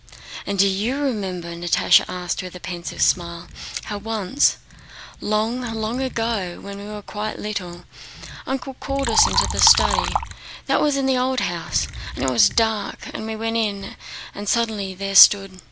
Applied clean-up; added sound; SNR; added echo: none; Liquid; 9 dB; none.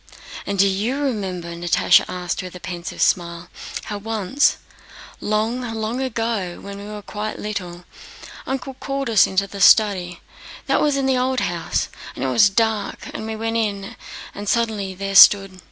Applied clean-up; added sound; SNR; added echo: none; none; none; none.